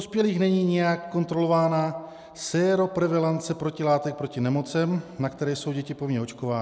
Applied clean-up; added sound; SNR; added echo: none; none; none; none.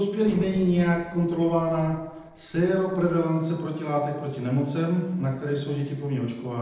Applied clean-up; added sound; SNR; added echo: neural separator model SepFormer DNS4.